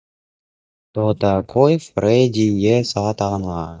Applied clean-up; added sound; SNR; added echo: neural mask model DeepFilterNet 3.